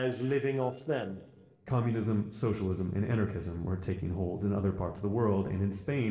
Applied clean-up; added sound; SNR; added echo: neural separator model SepFormer DNS4.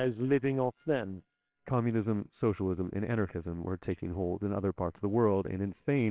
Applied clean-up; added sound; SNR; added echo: neural separator model SepFormer WHAMR!.